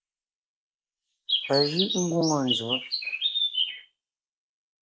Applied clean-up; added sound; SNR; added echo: neural mask model Resemble Enhance denoiser.